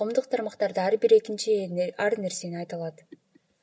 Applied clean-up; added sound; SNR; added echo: none; none; none; none.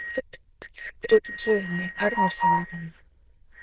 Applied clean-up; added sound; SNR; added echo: neural diffusion model UNIVERSE++.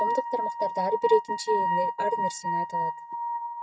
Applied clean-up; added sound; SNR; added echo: neural mask model RNNoise.